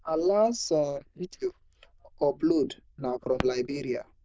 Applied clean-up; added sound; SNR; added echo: neural diffusion model UNIVERSE++.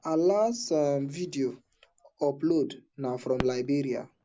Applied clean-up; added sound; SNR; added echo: none; Fireworks; 17 dB; none.